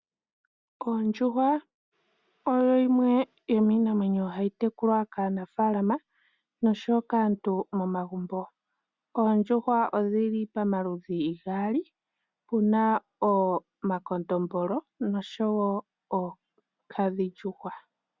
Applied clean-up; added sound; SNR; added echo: none; none; none; none.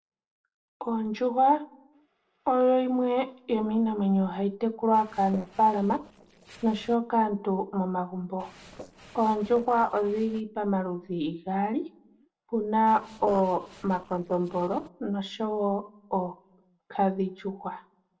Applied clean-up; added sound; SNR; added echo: neural separator model SepFormer DNS4.